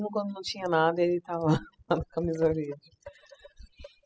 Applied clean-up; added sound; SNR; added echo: classical method spectral subtraction.